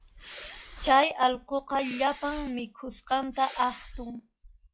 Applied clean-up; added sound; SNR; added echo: classical method log-MMSE.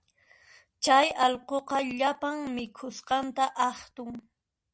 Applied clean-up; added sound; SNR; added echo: none; none; none; none.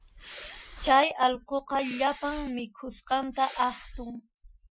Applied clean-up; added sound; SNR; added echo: classical method Wiener filter.